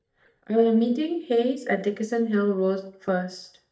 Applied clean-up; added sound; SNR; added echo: neural mask model DeepFilterNet 3.